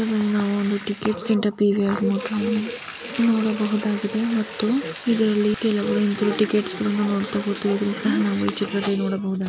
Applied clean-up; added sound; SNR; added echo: none; Bathtub (filling or washing); 16 dB; none.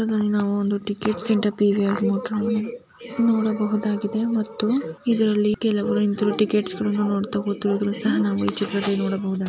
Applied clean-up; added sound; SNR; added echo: none; none; none; none.